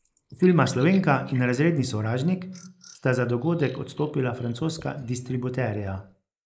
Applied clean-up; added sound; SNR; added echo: neural mask model Resemble Enhance denoiser.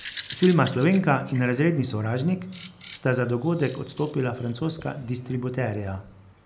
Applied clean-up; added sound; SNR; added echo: none; Bird vocalization, bird call, bird song; 17 dB; none.